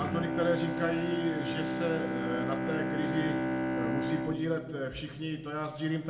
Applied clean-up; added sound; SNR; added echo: none; Bowed string instrument; 0 dB; reverberation time 0.8 s.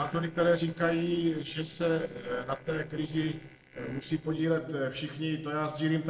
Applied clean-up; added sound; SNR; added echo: neural separator model SepFormer DNS4.